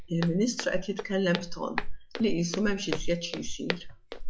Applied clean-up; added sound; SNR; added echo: classical method log-MMSE.